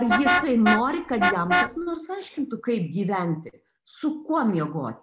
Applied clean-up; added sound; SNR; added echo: none; Vehicle horn, car horn, honking; 3 dB; none.